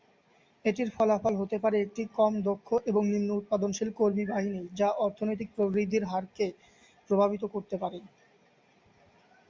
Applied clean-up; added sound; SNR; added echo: none; none; none; none.